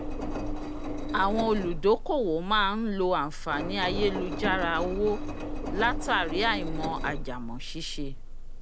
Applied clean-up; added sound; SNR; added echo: none; Engine; 3 dB; none.